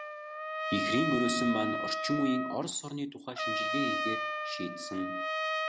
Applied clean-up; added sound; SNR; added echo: none; Trumpet; 1 dB; none.